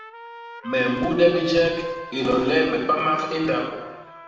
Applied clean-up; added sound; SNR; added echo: none; Trumpet; 17 dB; reverberation time 1.2 s.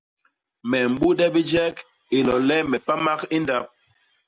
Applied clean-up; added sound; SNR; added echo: none; none; none; none.